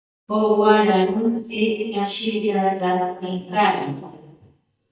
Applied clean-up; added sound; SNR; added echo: neural mask model DeepFilterNet 3.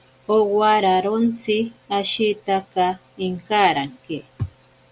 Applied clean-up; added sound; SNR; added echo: none; none; none; none.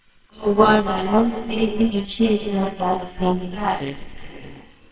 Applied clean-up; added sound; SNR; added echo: neural separator model SepFormer WHAMR!.